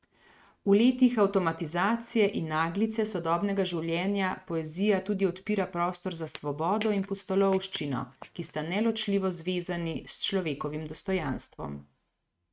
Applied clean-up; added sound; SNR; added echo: neural mask model RNNoise.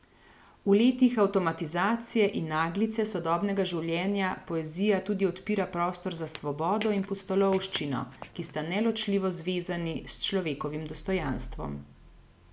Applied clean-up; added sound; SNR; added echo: none; Squeak / Walk, footsteps; 18 dB; none.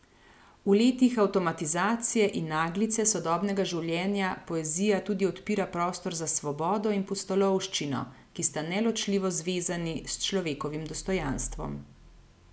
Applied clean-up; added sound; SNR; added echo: none; none; none; none.